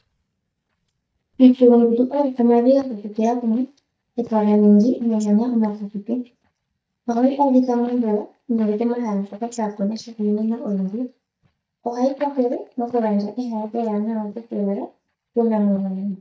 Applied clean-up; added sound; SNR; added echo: neural mask model DeepFilterNet 3.